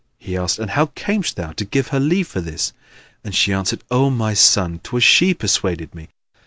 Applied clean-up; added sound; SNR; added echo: none; none; none; none.